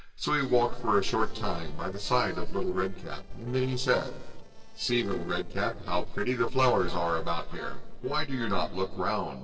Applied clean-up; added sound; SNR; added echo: neural separator model SepFormer DNS4.